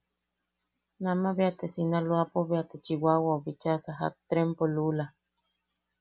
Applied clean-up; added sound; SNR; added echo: none; none; none; none.